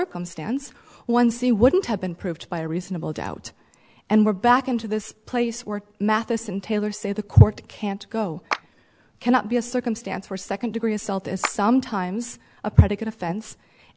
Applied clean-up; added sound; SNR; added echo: none; Clapping; 12 dB; none.